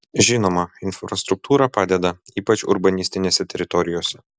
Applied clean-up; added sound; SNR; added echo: none; none; none; none.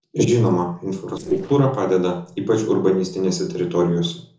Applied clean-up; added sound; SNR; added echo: neural separator model SepFormer DNS4.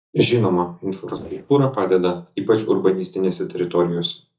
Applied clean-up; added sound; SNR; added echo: neural mask model DeepFilterNet 3.